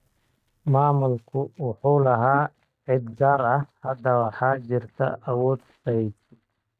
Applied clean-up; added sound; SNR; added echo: neural mask model DeepFilterNet 3.